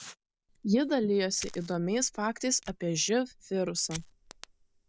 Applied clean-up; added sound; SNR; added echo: none; Fire; 19 dB; none.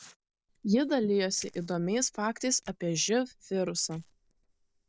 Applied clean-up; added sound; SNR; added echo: neural separator model SepFormer DNS4.